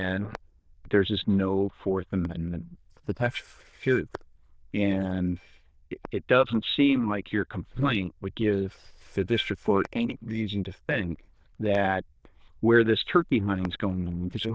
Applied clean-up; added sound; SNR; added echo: neural diffusion model UNIVERSE++.